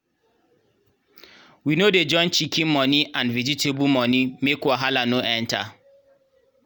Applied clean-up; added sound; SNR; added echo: none; none; none; none.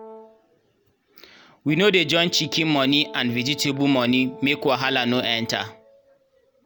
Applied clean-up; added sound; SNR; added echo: none; Brass instrument; 19 dB; none.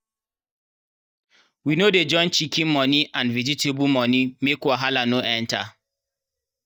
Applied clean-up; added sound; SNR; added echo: neural mask model DeepFilterNet 3.